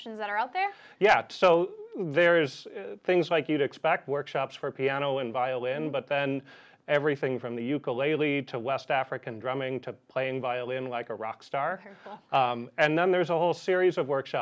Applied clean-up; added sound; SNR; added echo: none; none; none; none.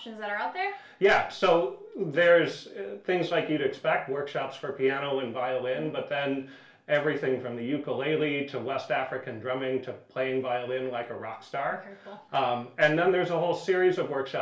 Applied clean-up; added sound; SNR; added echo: none; none; none; reverberation time 0.4 s.